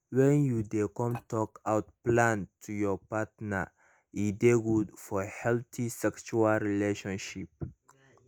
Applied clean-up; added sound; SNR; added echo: neural mask model Resemble Enhance denoiser.